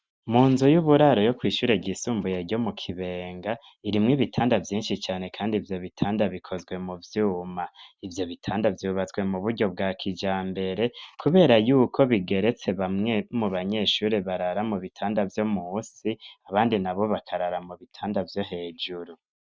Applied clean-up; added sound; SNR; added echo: none; none; none; none.